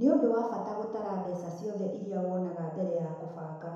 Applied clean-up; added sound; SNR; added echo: none; none; none; reverberation time 1.0 s.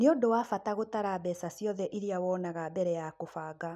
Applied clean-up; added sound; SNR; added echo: none; none; none; none.